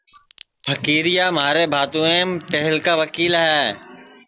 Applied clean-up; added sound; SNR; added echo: none; Crack; 19 dB; none.